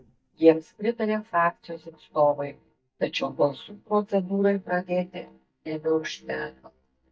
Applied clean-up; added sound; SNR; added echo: neural mask model DeepFilterNet 3.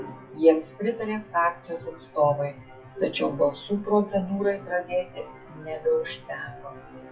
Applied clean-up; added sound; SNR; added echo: classical method WPE with log-MMSE.